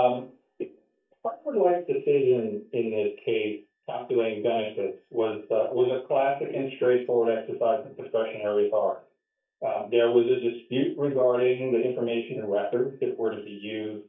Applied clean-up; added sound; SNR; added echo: neural mask model DeepFilterNet 3.